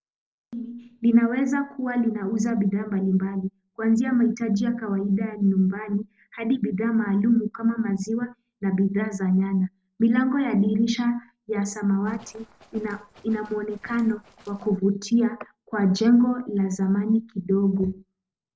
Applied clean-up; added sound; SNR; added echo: neural separator model SepFormer DNS4.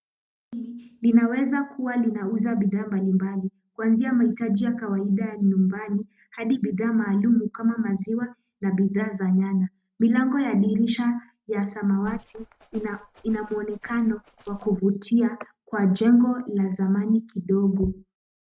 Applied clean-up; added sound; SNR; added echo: neural mask model RNNoise.